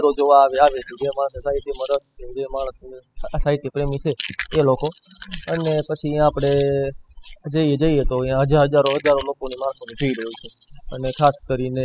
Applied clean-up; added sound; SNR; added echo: classical method spectral subtraction.